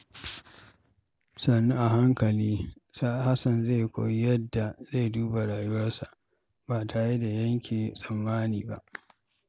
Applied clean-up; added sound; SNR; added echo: none; none; none; none.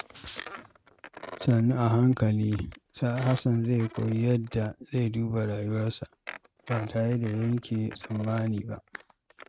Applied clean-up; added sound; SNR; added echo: neural mask model RNNoise.